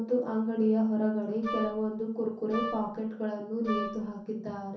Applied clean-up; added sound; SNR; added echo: none; Wind instrument, woodwind instrument; 7 dB; reverberation time 0.6 s.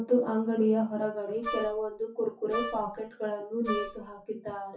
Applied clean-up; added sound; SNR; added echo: classical method WPE with log-MMSE.